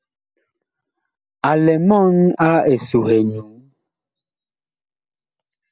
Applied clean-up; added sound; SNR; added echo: none; none; none; none.